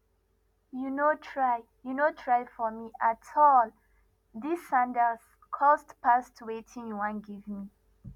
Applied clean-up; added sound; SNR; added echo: none; none; none; none.